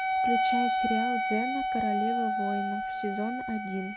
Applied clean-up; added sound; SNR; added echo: none; Wind instrument, woodwind instrument; -4 dB; none.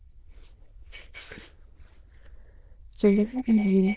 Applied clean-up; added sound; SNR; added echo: neural diffusion model UNIVERSE++.